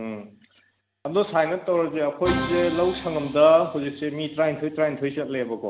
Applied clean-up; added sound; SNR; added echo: none; Musical instrument; 13 dB; none.